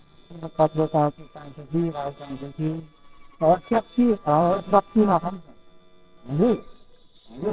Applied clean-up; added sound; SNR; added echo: neural separator model SepFormer WHAMR!.